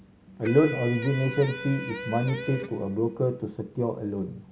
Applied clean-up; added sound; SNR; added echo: none; Electric guitar; 10 dB; none.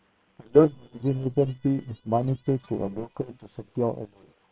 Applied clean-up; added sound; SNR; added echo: neural separator model SepFormer WHAM!.